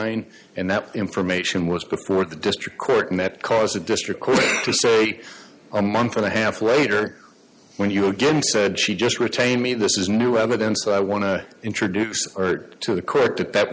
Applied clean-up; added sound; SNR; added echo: none; none; none; none.